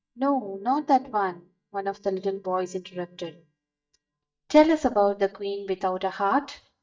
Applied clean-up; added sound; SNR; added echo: neural mask model DeepFilterNet 3.